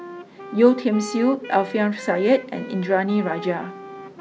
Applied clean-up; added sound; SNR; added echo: none; Wind instrument, woodwind instrument; 15 dB; none.